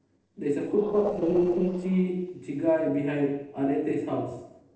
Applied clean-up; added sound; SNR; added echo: neural separator model SepFormer DNS4.